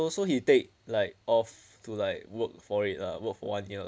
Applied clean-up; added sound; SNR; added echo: none; none; none; none.